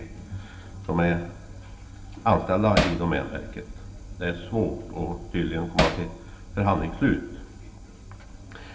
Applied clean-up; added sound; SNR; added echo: none; Hammer; -3 dB; reverberation time 0.2 s.